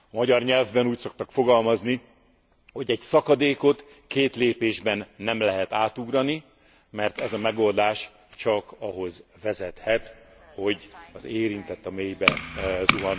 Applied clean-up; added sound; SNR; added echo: none; none; none; none.